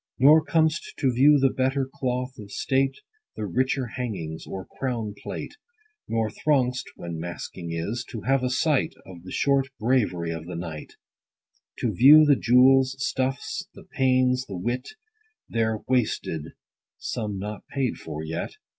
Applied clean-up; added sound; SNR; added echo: none; none; none; none.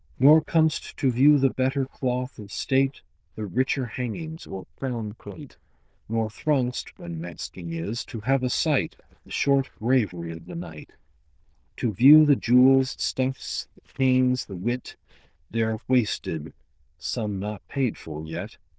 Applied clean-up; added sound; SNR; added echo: neural diffusion model UNIVERSE++.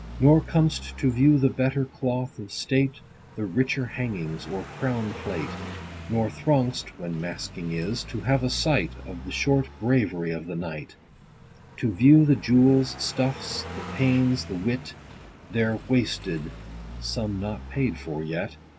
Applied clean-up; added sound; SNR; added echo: none; Car passing by; 15 dB; none.